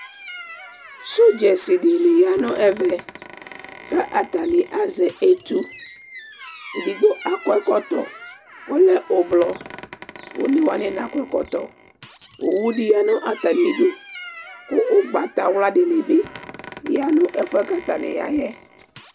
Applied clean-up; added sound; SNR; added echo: none; Squeak; 19 dB; none.